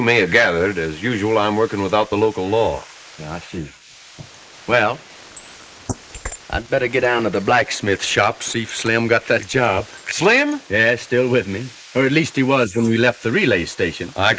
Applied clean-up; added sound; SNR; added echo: neural mask model Resemble Enhance denoiser.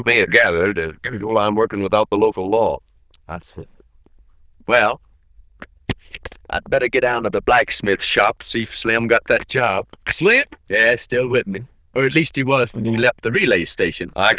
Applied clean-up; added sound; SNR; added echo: neural diffusion model UNIVERSE++.